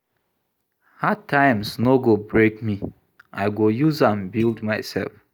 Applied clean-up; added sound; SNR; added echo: neural mask model DeepFilterNet 3.